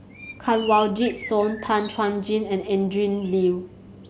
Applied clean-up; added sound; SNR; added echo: none; Bird; 19 dB; none.